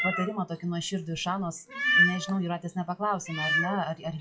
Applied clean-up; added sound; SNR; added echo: classical method WPE with log-MMSE.